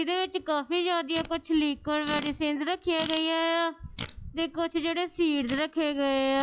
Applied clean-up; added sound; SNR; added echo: classical method log-MMSE.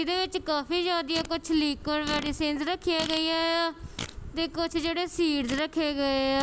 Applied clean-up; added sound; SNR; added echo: none; Fart; 16 dB; none.